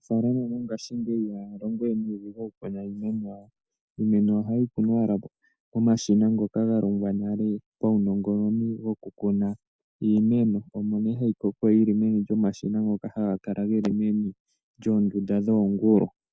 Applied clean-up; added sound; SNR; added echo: none; none; none; none.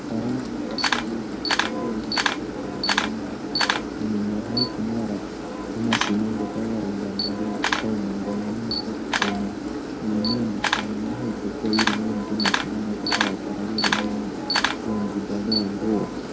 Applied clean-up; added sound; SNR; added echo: none; Camera + Engine; -2 dB; none.